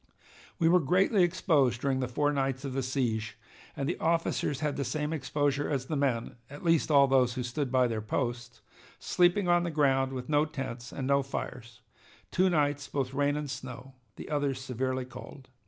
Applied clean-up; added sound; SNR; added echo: none; none; none; none.